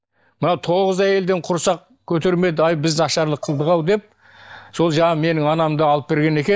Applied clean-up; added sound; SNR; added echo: neural mask model DeepFilterNet 3.